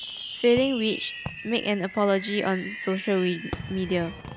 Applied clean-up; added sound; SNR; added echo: none; Fireworks; 11 dB; none.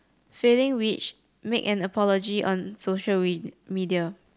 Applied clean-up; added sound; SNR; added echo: none; none; none; none.